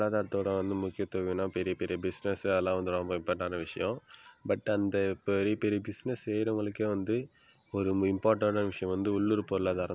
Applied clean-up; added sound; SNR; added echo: none; none; none; none.